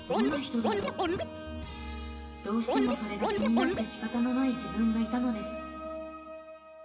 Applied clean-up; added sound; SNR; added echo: none; Scratching (performance technique); 0 dB; reverberation time 2.0 s.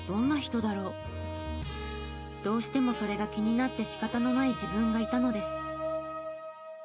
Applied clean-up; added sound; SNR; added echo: none; none; none; none.